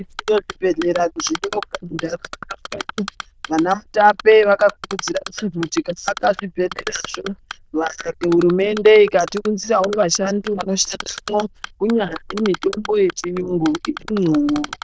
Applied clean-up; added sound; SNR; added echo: neural diffusion model UNIVERSE++.